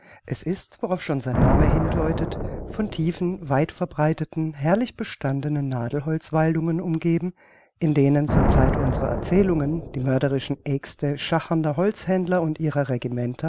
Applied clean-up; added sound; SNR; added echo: none; Thunder; 4 dB; none.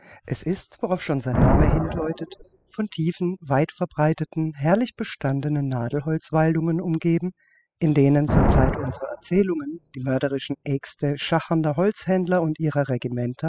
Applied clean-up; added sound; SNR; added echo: classical method spectral subtraction.